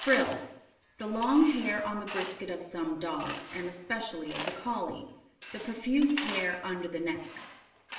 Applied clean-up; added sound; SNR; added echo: none; Tools; 11 dB; reverberation time 0.8 s.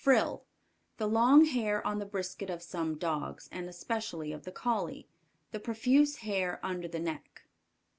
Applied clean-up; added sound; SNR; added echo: none; none; none; none.